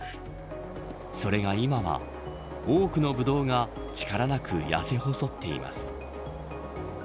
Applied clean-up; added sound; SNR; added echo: none; none; none; none.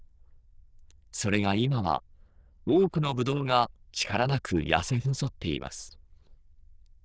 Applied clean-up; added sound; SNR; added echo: neural diffusion model UNIVERSE++.